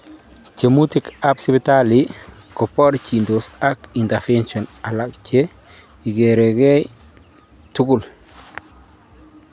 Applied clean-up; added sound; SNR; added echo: none; none; none; none.